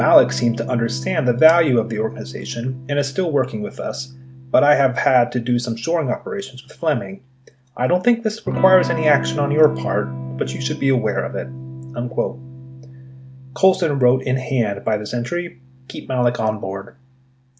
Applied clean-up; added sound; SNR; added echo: none; Electric guitar / Strum; 11 dB; none.